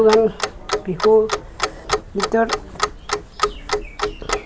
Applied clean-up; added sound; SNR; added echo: none; Clock; 4 dB; none.